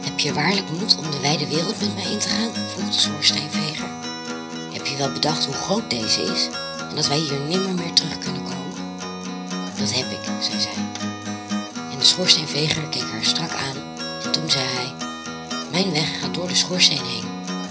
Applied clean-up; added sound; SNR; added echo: none; Acoustic guitar; 5 dB; reverberation time 0.4 s.